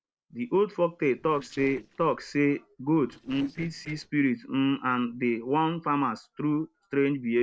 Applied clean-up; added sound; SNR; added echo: neural separator model SepFormer DNS4.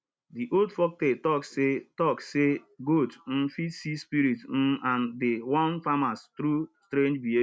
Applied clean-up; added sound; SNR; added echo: none; none; none; none.